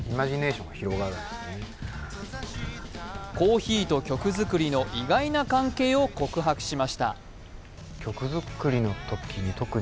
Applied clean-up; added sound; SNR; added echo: none; none; none; none.